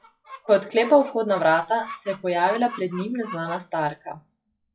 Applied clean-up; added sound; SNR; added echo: classical method WPE with log-MMSE.